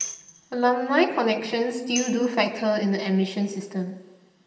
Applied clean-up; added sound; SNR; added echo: none; Tambourine; 14 dB; reverberation time 1.2 s.